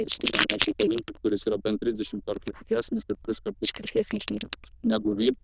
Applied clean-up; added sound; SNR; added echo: neural diffusion model UNIVERSE++.